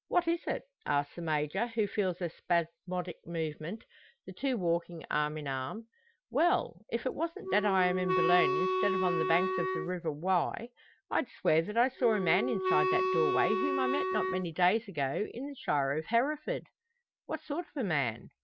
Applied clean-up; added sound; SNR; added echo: none; Wind instrument, woodwind instrument; 0 dB; none.